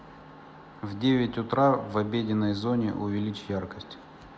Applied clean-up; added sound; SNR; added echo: none; none; none; none.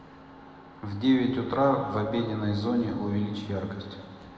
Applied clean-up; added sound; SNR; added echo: none; none; none; reverberation time 2.2 s.